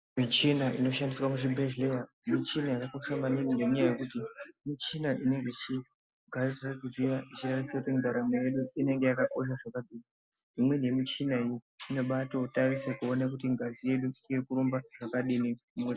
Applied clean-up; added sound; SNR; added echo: none; none; none; none.